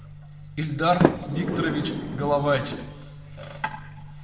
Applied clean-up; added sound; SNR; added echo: none; Sliding door; 0 dB; reverberation time 1.3 s.